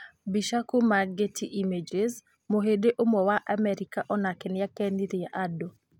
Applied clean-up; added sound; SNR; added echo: none; none; none; none.